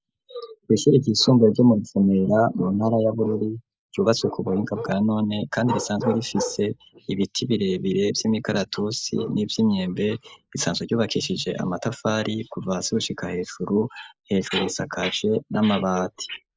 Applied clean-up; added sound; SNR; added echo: neural mask model Resemble Enhance denoiser.